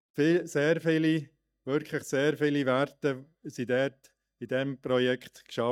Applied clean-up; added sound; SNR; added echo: neural mask model DeepFilterNet 3.